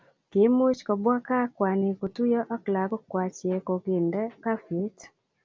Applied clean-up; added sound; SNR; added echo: none; none; none; none.